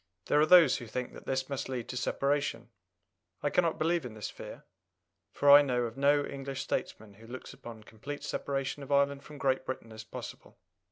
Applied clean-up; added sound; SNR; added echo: none; none; none; none.